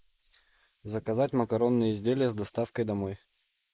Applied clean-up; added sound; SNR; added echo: neural mask model Resemble Enhance denoiser.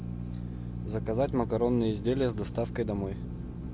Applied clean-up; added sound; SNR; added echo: none; Drill; 5 dB; none.